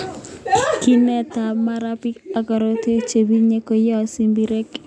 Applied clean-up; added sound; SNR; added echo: none; none; none; none.